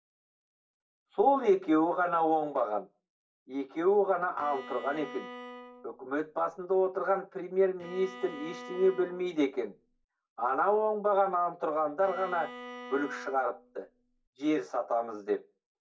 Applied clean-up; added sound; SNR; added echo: none; Bowed string instrument; 16 dB; reverberation time 0.2 s.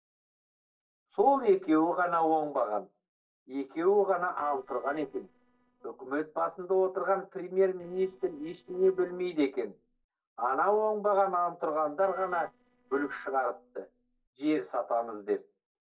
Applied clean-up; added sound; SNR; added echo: neural separator model SepFormer DNS4.